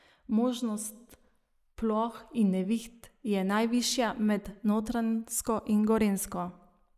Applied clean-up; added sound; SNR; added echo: neural mask model Resemble Enhance denoiser.